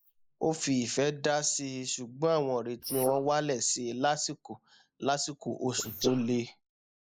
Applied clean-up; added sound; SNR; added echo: neural mask model Resemble Enhance denoiser.